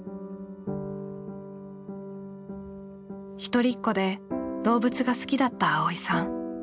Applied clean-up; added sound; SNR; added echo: none; none; none; none.